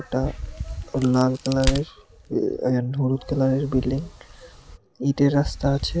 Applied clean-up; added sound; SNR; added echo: none; Crack; 9 dB; none.